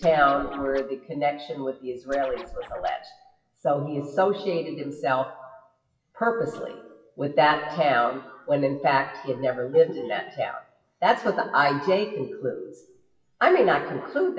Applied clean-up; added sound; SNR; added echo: classical method WPE with log-MMSE.